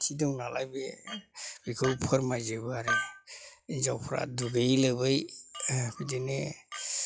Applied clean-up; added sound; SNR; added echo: classical method log-MMSE.